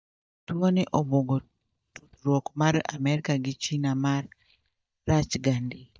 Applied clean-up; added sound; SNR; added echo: neural mask model DeepFilterNet 3.